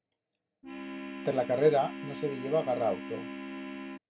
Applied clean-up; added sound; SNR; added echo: none; Organ; 8 dB; reverberation time 0.2 s.